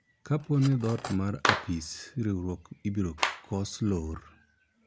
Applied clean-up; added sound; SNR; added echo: none; Cutlery, silverware + Clapping; 5 dB; none.